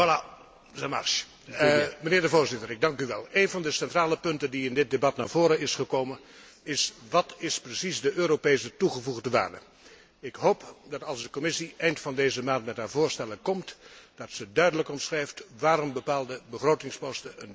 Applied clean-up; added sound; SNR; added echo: none; none; none; none.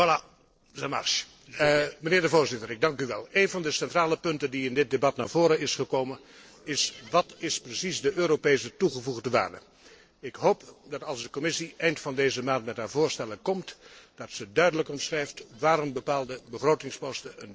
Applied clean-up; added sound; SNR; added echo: neural separator model SepFormer DNS4.